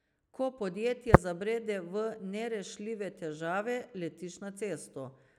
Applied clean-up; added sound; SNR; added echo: none; Tap; -4 dB; none.